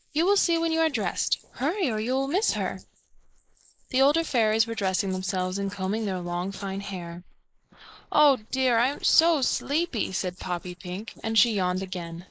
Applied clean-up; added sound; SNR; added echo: neural mask model Resemble Enhance denoiser.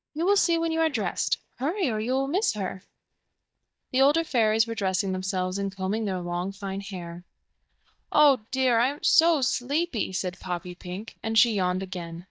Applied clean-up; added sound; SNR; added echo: neural mask model DeepFilterNet 3.